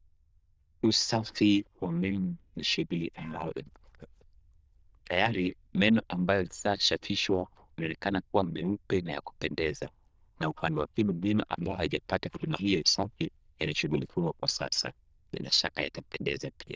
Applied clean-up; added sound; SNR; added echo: neural diffusion model UNIVERSE++.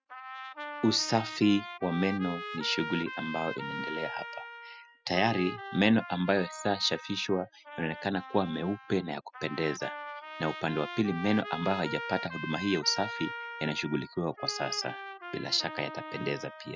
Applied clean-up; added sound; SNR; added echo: classical method spectral subtraction.